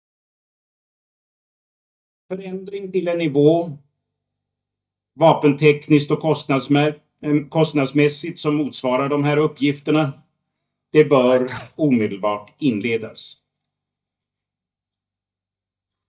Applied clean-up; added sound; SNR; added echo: neural mask model DeepFilterNet 3.